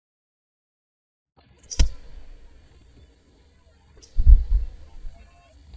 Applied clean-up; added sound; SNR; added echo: neural mask model DeepFilterNet 3.